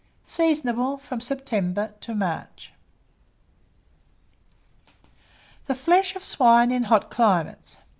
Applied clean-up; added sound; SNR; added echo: none; none; none; none.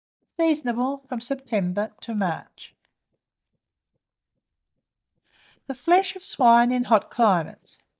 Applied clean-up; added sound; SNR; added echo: neural mask model DeepFilterNet 3.